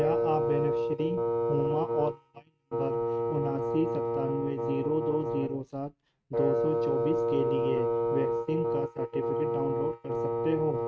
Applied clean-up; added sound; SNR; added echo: neural mask model RNNoise.